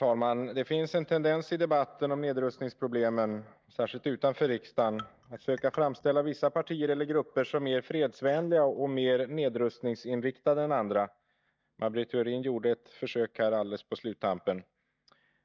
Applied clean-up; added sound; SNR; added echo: neural mask model DeepFilterNet 3.